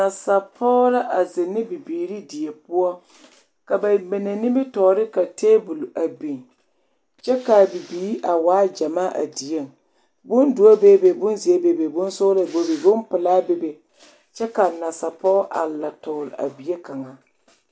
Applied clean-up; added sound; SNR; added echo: none; none; none; none.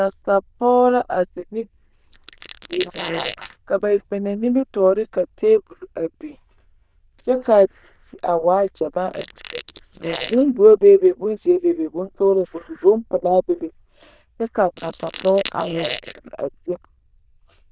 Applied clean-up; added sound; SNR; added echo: neural diffusion model UNIVERSE++.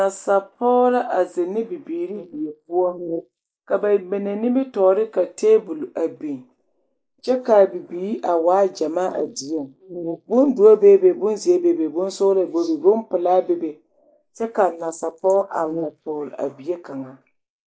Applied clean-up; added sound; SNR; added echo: neural mask model Resemble Enhance denoiser.